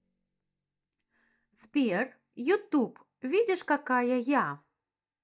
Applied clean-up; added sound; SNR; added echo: neural mask model DeepFilterNet 3.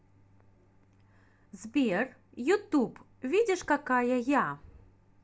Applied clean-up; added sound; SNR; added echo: none; none; none; none.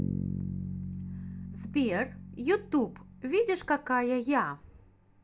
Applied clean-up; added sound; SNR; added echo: none; Bass guitar; 8 dB; none.